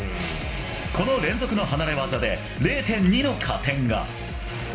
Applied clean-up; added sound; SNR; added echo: none; none; none; reverberation time 1.9 s.